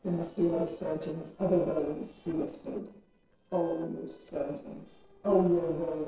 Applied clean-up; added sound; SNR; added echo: neural separator model SepFormer DNS4.